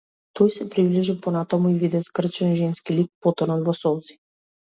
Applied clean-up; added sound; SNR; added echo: none; none; none; none.